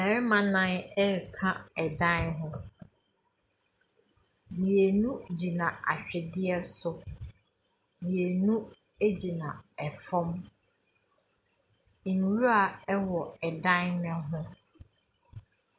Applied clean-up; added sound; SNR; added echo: none; none; none; none.